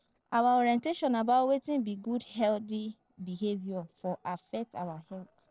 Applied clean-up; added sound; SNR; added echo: neural separator model SepFormer DNS4.